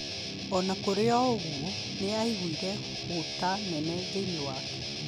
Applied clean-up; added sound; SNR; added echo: none; Guitar; 4 dB; none.